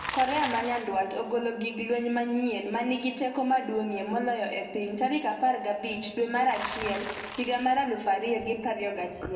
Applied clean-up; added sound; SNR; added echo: none; Bicycle; 15 dB; reverberation time 1.4 s.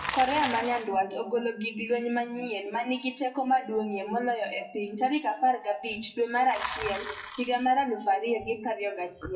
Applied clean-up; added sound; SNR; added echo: classical method WPE with log-MMSE.